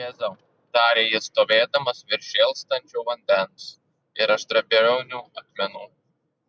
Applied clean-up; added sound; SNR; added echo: none; none; none; none.